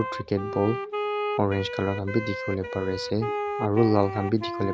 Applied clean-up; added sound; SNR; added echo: none; Wind instrument, woodwind instrument; 5 dB; none.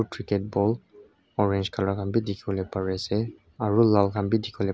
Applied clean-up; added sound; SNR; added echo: none; none; none; none.